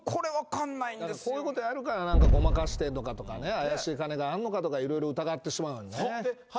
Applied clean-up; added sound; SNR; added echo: none; Boom; -5 dB; none.